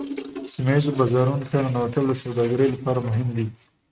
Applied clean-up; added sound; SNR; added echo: neural mask model RNNoise.